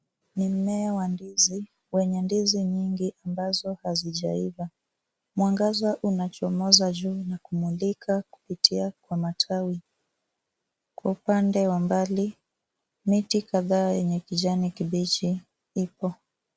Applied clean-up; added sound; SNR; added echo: none; none; none; none.